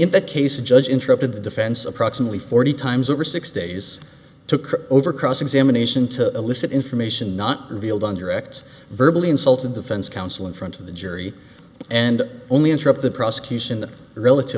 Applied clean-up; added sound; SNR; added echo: none; none; none; none.